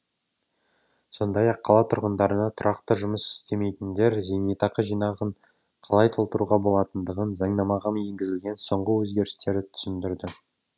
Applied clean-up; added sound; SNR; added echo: none; none; none; none.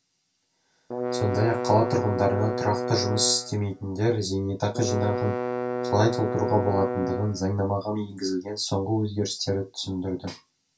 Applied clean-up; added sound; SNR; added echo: none; Bowed string instrument; 3 dB; reverberation time 0.2 s.